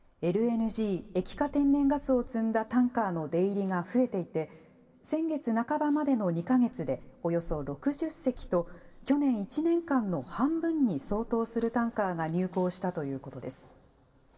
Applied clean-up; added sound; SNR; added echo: none; none; none; reverberation time 1.4 s.